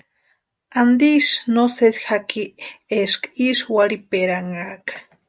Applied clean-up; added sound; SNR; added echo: none; none; none; none.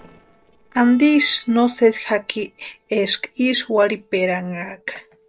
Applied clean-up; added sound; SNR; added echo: neural separator model SepFormer DNS4.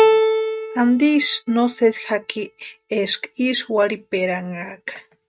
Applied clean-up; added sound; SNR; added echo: neural mask model RNNoise.